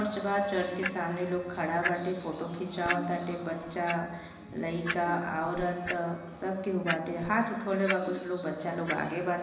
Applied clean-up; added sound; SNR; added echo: none; Clock; 10 dB; reverberation time 1.0 s.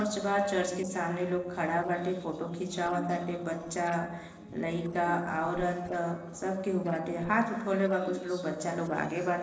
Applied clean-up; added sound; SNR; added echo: neural separator model SepFormer DNS4.